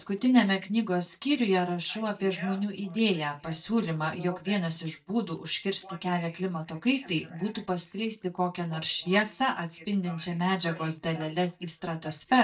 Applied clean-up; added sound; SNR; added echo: neural mask model DeepFilterNet 3.